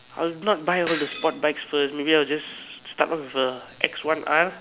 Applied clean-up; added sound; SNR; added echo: none; Shatter; 13 dB; none.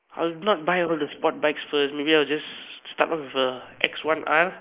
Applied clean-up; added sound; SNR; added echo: neural mask model Resemble Enhance denoiser.